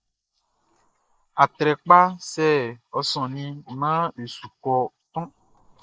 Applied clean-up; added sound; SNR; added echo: neural mask model Resemble Enhance denoiser.